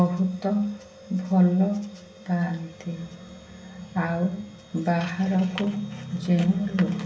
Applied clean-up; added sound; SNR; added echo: none; none; none; reverberation time 0.8 s.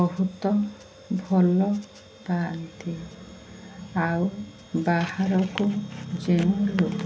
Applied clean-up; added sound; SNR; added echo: none; none; none; none.